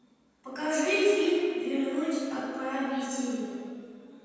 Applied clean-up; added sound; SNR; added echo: none; none; none; reverberation time 2.1 s.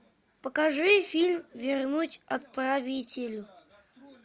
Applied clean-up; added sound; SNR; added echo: none; none; none; none.